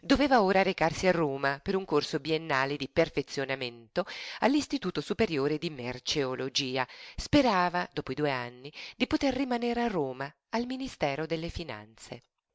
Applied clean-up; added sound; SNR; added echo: none; none; none; none.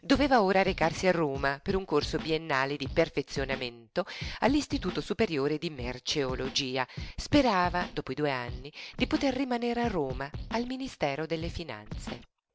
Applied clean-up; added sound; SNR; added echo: none; Scratching (performance technique); 13 dB; none.